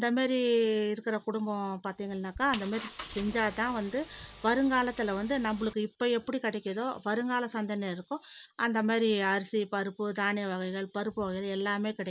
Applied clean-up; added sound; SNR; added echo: none; Engine; 15 dB; none.